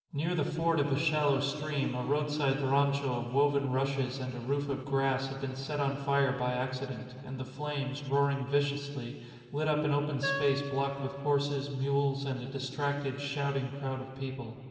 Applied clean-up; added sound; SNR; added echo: none; Wind instrument, woodwind instrument; 9 dB; reverberation time 1.9 s.